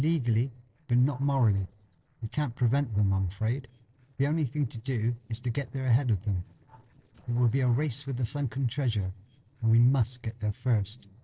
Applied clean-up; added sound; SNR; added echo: neural separator model SepFormer DNS4.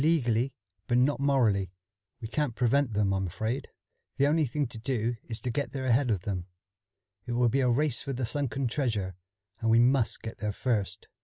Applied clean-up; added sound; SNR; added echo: none; none; none; none.